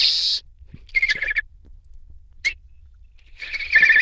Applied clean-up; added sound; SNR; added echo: neural diffusion model UNIVERSE++.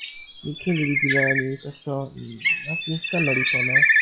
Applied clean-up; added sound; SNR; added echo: classical method log-MMSE.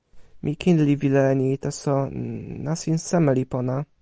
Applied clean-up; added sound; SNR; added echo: none; none; none; none.